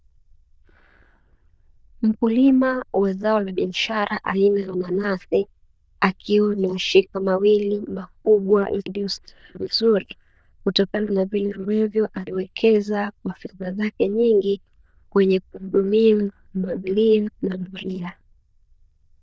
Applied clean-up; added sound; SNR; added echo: neural diffusion model UNIVERSE++.